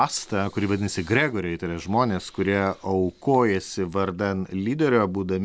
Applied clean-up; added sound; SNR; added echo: none; none; none; none.